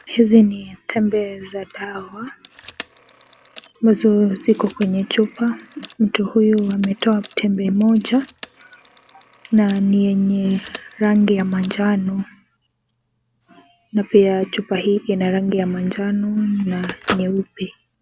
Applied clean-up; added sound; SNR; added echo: none; Telephone; 18 dB; none.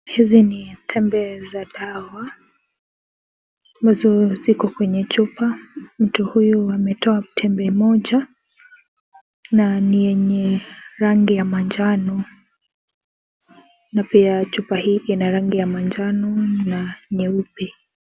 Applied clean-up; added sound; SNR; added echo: none; none; none; none.